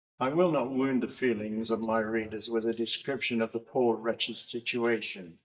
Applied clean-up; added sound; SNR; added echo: neural mask model DeepFilterNet 3.